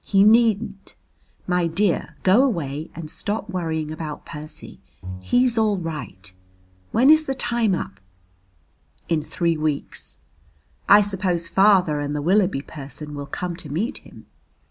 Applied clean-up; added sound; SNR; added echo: none; Bowed string instrument; 18 dB; none.